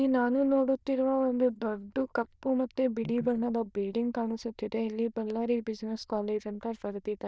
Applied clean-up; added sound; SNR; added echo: neural diffusion model UNIVERSE++.